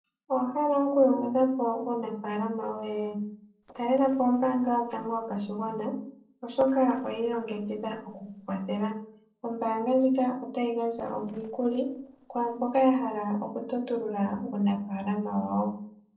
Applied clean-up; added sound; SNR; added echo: neural separator model SepFormer DNS4.